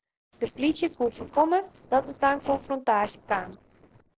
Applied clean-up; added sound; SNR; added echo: neural separator model SepFormer DNS4.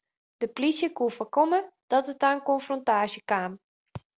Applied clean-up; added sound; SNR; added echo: none; none; none; none.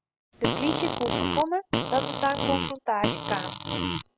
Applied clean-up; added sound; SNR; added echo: classical method spectral subtraction.